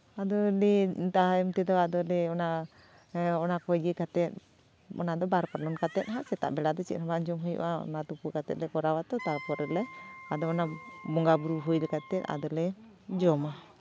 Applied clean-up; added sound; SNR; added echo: none; Wind instrument, woodwind instrument; 17 dB; none.